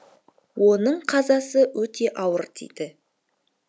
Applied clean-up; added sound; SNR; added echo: none; none; none; none.